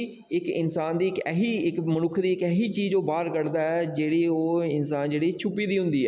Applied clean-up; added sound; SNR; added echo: none; none; none; none.